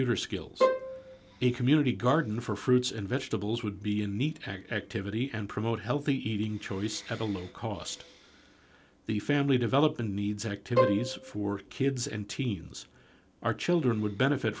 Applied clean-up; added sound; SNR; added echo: none; Bowed string instrument; 0 dB; none.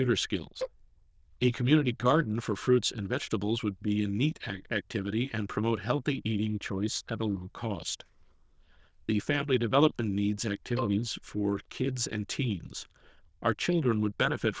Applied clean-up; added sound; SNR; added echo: neural diffusion model UNIVERSE++.